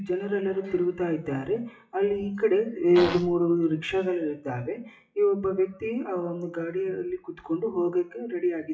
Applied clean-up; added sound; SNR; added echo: classical method WPE with log-MMSE.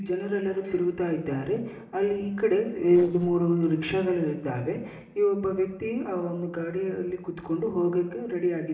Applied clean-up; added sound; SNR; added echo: neural separator model SepFormer DNS4.